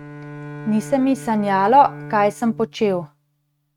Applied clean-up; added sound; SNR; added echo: neural mask model RNNoise.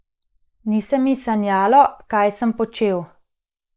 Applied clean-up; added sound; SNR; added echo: neural mask model Resemble Enhance denoiser.